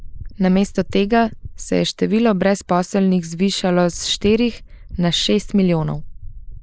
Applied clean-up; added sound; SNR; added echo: neural mask model Resemble Enhance denoiser.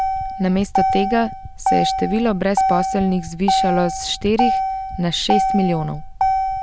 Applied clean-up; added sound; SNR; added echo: none; Motor vehicle (road); 0 dB; none.